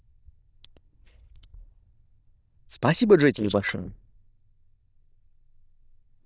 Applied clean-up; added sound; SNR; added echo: neural diffusion model UNIVERSE++.